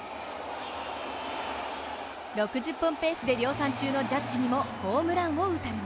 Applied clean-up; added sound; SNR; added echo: none; none; none; none.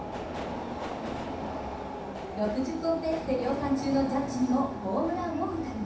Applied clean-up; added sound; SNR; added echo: none; Subway, metro, underground; 8 dB; reverberation time 0.7 s.